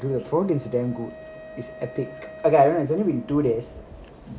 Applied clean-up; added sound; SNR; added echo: none; Wind instrument, woodwind instrument; 19 dB; none.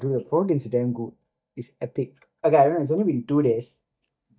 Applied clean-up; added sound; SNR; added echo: neural mask model DeepFilterNet 3.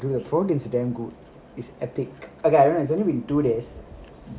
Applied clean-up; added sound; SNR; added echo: none; none; none; none.